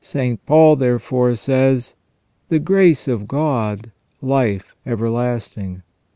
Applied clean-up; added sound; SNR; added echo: none; none; none; none.